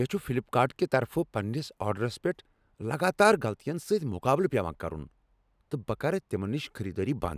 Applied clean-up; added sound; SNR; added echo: none; none; none; none.